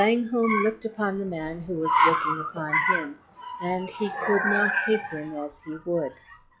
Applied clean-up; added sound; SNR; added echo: classical method log-MMSE.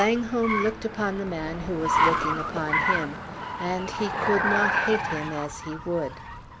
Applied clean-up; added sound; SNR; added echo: none; Car; 0 dB; none.